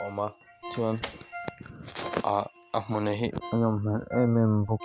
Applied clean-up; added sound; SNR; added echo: none; Ringtone + Slam; 15 dB; none.